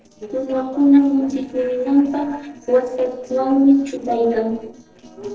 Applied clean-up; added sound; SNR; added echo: neural separator model SepFormer DNS4.